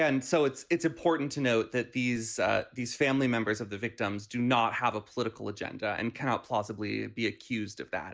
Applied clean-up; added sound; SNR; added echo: none; none; none; none.